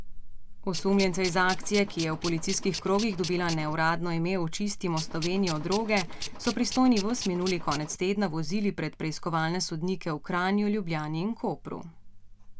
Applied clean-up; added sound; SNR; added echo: none; Tools; 11 dB; none.